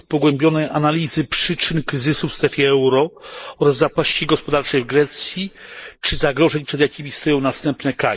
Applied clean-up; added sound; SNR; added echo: neural mask model Resemble Enhance denoiser.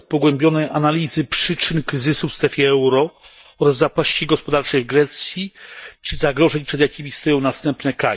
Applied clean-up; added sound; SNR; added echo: neural mask model DeepFilterNet 3.